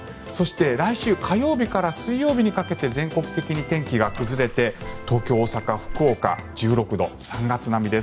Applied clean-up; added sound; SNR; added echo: none; Splash, splatter; 12 dB; none.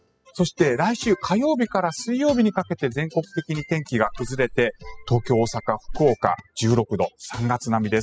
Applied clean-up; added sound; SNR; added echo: classical method spectral subtraction.